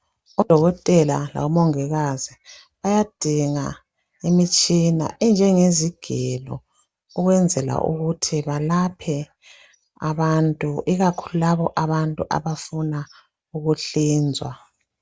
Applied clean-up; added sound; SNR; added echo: none; none; none; none.